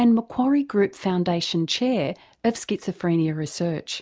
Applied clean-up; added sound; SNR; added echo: none; none; none; none.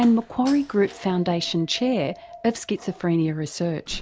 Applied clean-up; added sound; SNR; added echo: none; Dog + Slam; 20 dB; none.